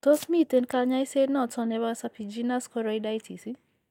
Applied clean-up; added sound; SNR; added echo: neural mask model DeepFilterNet 3.